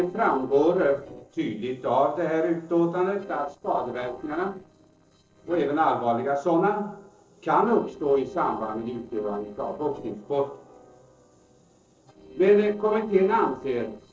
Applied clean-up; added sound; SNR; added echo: neural separator model SepFormer DNS4.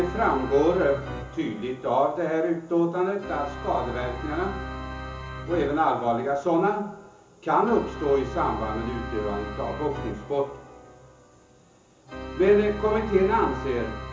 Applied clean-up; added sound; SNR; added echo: none; Organ; 11 dB; reverberation time 0.8 s.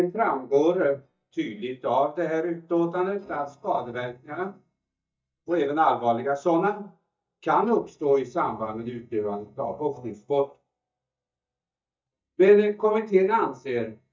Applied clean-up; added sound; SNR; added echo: neural mask model DeepFilterNet 3.